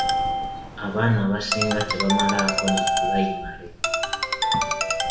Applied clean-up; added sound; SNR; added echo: none; Ringtone; -2 dB; reverberation time 0.7 s.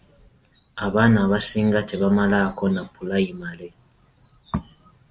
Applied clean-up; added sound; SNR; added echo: none; none; none; none.